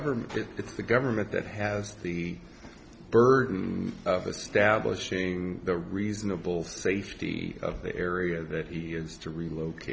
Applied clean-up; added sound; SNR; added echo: none; none; none; none.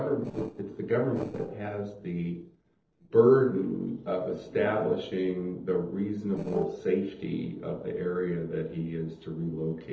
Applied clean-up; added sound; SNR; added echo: neural separator model SepFormer DNS4.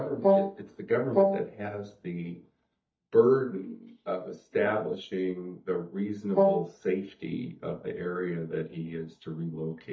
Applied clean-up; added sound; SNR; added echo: neural mask model DeepFilterNet 3.